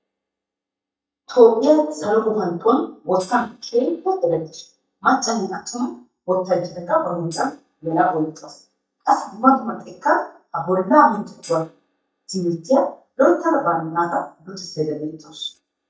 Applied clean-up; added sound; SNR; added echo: neural mask model DeepFilterNet 3.